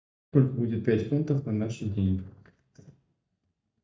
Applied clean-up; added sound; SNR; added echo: neural mask model DeepFilterNet 3.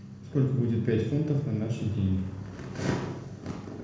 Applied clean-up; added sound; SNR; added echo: none; Car passing by / Engine / Truck; 20 dB; reverberation time 0.9 s.